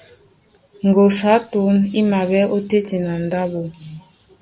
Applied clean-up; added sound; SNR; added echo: none; none; none; none.